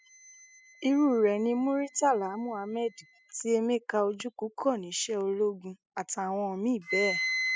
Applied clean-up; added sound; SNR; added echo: classical method spectral subtraction.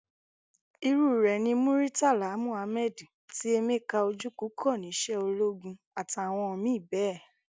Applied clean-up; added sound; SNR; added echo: none; none; none; none.